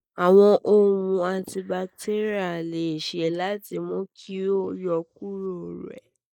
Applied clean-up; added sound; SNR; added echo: neural mask model Resemble Enhance denoiser.